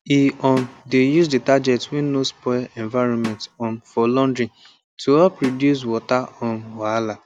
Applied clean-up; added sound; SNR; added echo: none; Drum; 19 dB; none.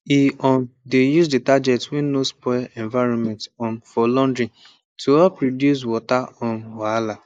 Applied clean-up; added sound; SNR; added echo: neural mask model Resemble Enhance denoiser.